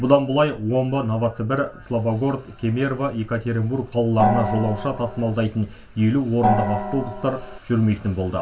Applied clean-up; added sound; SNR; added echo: none; Gong; 2 dB; reverberation time 0.2 s.